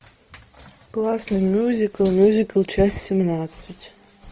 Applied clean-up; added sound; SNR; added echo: none; none; none; none.